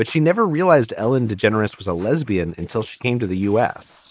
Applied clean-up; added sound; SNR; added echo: neural mask model Resemble Enhance denoiser.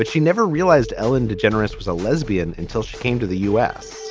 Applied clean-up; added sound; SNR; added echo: none; Telephone; 17 dB; none.